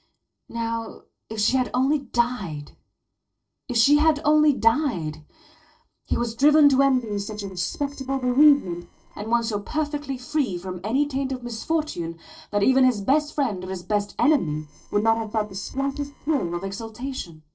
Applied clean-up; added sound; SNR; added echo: neural separator model SepFormer DNS4.